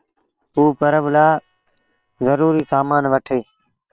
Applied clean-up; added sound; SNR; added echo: neural separator model SepFormer WHAM!.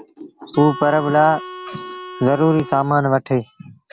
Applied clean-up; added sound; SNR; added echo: none; Harmonica; 13 dB; none.